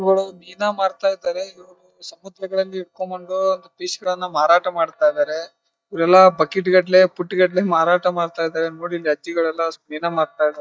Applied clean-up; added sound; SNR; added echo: neural mask model DeepFilterNet 3.